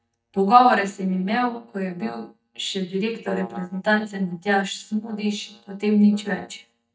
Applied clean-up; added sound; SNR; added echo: neural mask model DeepFilterNet 3.